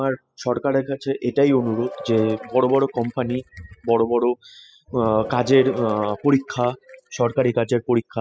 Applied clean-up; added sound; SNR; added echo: classical method spectral subtraction.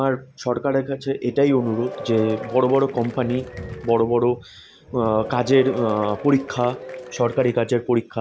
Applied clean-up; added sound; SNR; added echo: none; Applause / Crowd / Cheering; 14 dB; none.